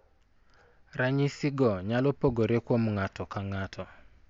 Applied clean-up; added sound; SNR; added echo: none; none; none; none.